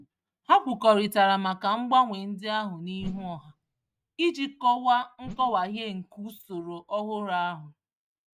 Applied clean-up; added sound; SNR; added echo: neural mask model RNNoise.